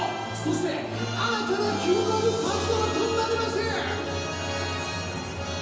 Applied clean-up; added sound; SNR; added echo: none; Ringtone; 18 dB; reverberation time 1.0 s.